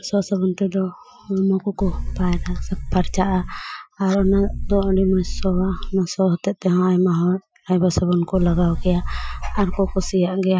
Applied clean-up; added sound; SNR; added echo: classical method Wiener filter.